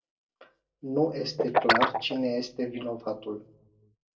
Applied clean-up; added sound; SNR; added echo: none; Guitar; -3 dB; reverberation time 0.2 s.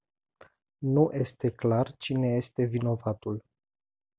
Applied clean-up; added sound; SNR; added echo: none; none; none; none.